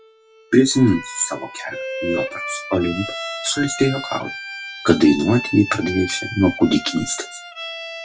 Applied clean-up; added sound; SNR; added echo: classical method WPE with log-MMSE.